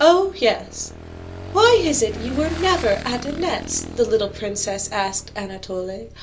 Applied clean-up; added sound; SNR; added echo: none; Motorcycle / Engine; 13 dB; reverberation time 0.2 s.